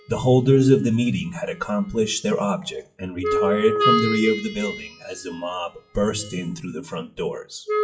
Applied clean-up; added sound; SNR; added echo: classical method WPE with log-MMSE.